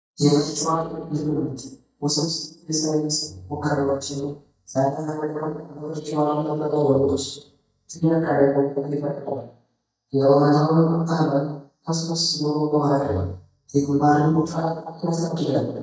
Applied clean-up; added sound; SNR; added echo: neural mask model DeepFilterNet 3.